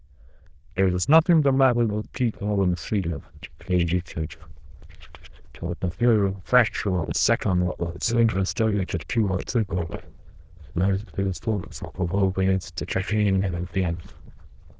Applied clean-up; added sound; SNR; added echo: neural diffusion model UNIVERSE++.